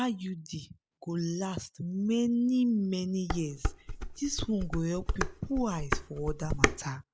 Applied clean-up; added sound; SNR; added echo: none; Dishes, pots, and pans; 1 dB; none.